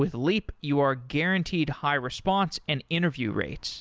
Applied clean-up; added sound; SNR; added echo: none; none; none; none.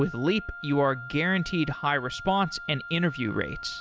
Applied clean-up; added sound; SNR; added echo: none; Wind instrument, woodwind instrument; 13 dB; none.